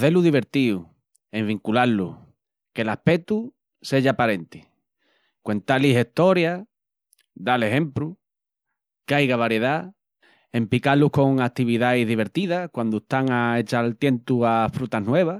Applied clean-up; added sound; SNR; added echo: none; none; none; none.